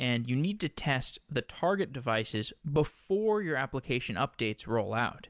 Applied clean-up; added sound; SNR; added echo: none; none; none; none.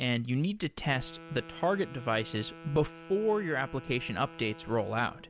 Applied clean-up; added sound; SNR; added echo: none; Wind instrument, woodwind instrument; 17 dB; none.